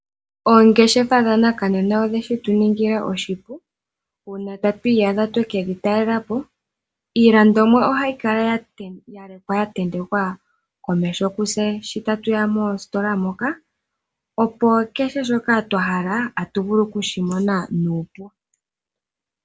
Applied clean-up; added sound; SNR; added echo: none; none; none; none.